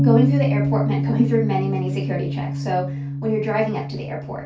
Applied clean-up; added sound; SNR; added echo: none; Bass guitar; -1 dB; reverberation time 0.2 s.